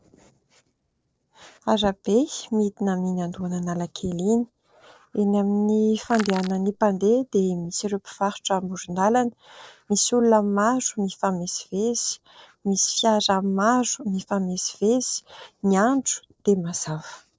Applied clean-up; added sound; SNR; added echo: neural separator model SepFormer DNS4.